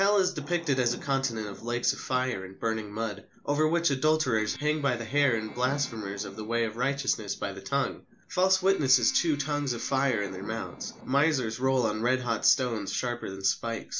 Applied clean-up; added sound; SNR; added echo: none; Keyboard (musical) + Thunder; 20 dB; none.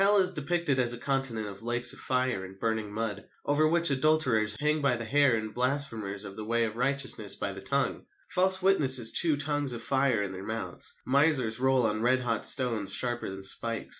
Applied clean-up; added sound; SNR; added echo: none; none; none; none.